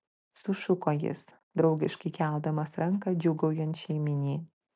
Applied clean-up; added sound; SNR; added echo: none; none; none; none.